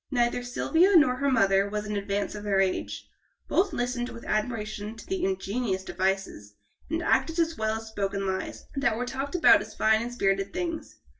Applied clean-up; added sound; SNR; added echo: none; none; none; reverberation time 0.2 s.